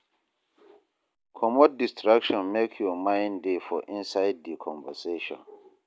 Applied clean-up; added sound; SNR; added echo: none; none; none; none.